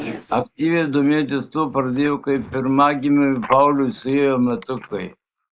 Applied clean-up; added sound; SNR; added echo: neural mask model Resemble Enhance denoiser.